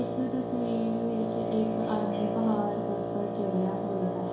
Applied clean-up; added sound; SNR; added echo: none; Wind instrument, woodwind instrument; 1 dB; reverberation time 0.7 s.